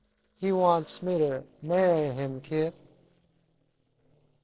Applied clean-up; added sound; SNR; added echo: neural separator model SepFormer DNS4.